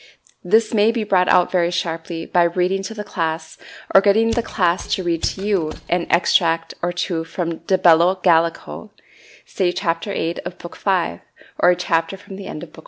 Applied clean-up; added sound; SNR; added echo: none; Mechanisms; 15 dB; none.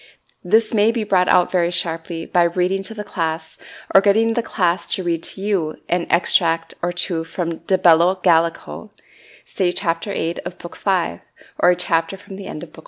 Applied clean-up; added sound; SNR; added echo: none; none; none; none.